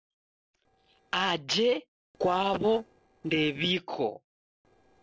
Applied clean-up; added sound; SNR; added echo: neural separator model SepFormer DNS4.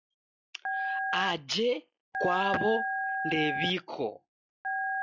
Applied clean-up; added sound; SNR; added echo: classical method log-MMSE.